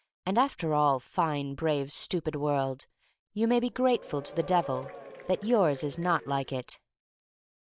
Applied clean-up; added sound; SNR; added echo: none; Applause / Crowd / Cheering; 16 dB; none.